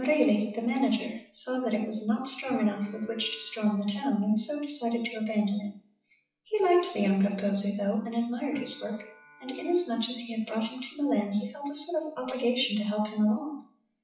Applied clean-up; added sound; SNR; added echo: classical method WPE with log-MMSE.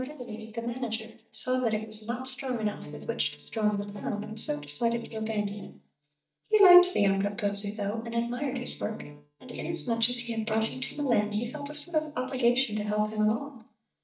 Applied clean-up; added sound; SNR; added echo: neural mask model DeepFilterNet 3.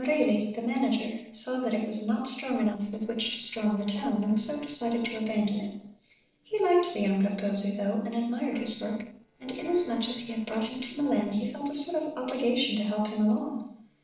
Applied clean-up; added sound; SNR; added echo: neural separator model SepFormer DNS4.